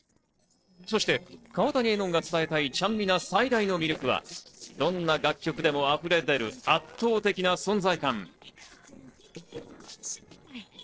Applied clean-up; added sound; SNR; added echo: neural separator model SepFormer DNS4.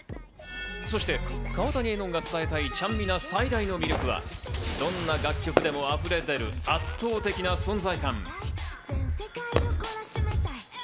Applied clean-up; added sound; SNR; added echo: none; Motorcycle / Engine + Fireworks; 9 dB; none.